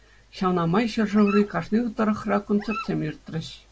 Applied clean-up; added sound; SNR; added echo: none; Dog; 15 dB; none.